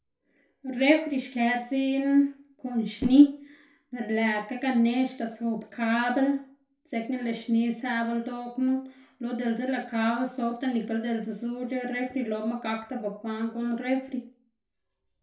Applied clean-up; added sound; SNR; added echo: none; none; none; reverberation time 0.3 s.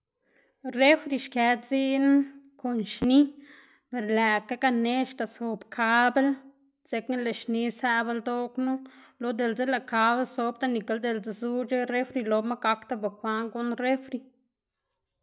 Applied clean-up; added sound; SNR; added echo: none; none; none; none.